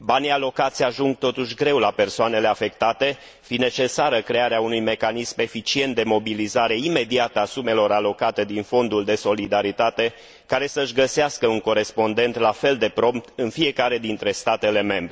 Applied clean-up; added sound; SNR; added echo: none; none; none; none.